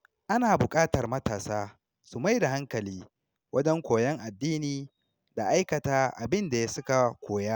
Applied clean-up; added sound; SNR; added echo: none; none; none; none.